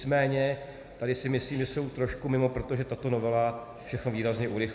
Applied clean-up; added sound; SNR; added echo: none; none; none; reverberation time 1.2 s.